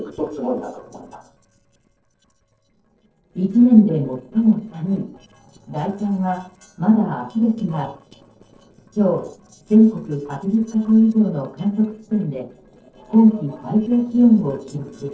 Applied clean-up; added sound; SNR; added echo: neural separator model SepFormer DNS4.